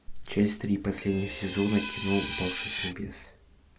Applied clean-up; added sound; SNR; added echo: none; Screech; 4 dB; none.